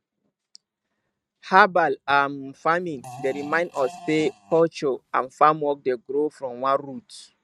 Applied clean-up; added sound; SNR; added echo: neural mask model RNNoise.